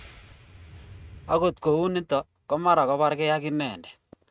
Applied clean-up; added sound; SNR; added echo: neural mask model RNNoise.